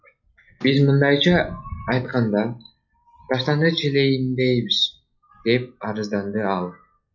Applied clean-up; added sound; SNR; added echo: classical method log-MMSE.